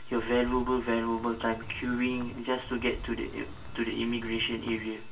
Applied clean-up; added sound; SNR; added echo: none; Bird vocalization, bird call, bird song; 13 dB; reverberation time 0.2 s.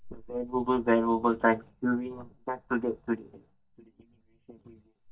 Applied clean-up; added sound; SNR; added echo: neural mask model DeepFilterNet 3.